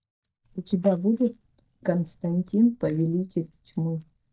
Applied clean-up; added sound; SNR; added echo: neural mask model DeepFilterNet 3.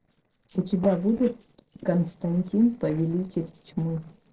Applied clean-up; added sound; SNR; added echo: neural separator model SepFormer DNS4.